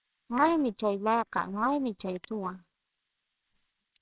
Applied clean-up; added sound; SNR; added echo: neural separator model SepFormer WHAMR!.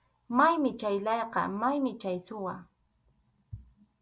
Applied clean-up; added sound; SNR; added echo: none; none; none; none.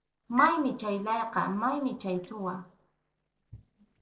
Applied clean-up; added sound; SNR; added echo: neural separator model SepFormer DNS4.